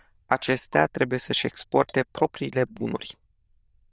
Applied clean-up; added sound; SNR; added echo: neural diffusion model UNIVERSE++.